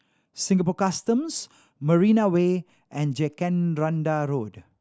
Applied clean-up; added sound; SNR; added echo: none; none; none; none.